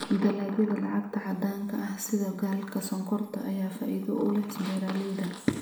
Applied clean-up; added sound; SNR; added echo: none; none; none; reverberation time 0.7 s.